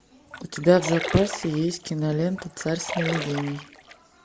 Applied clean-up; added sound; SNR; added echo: none; Splash, splatter; 10 dB; none.